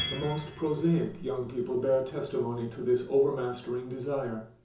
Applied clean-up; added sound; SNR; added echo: none; Piano; 14 dB; reverberation time 0.6 s.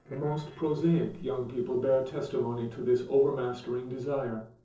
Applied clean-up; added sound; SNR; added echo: neural separator model SepFormer DNS4.